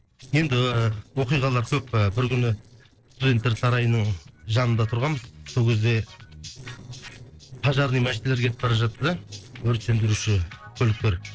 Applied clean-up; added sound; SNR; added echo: neural separator model SepFormer DNS4.